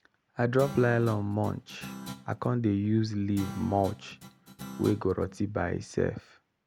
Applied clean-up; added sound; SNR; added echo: none; Guitar; 14 dB; none.